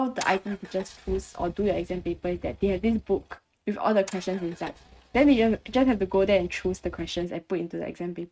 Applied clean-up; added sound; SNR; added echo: neural mask model RNNoise.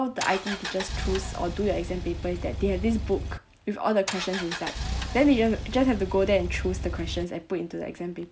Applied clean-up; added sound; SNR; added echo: none; Engine; 5 dB; none.